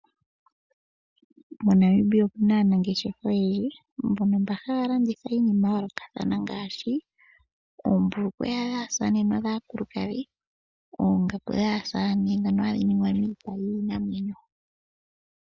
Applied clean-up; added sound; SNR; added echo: none; none; none; none.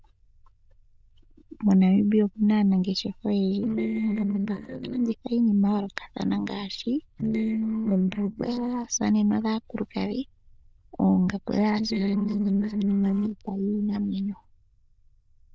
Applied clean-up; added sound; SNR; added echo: neural diffusion model UNIVERSE++.